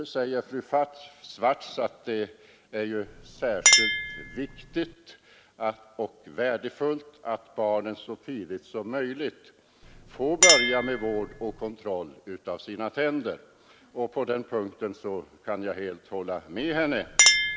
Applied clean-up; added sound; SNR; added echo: none; Chink, clink; 0 dB; none.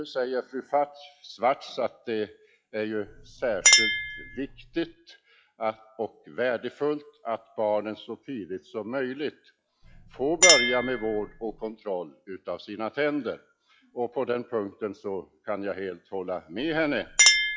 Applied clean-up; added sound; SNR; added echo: classical method log-MMSE.